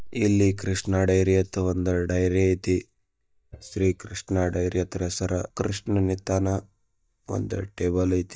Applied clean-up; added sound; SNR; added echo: neural mask model DeepFilterNet 3.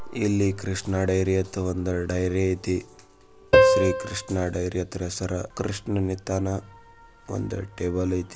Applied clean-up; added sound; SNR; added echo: none; Piano; -2 dB; none.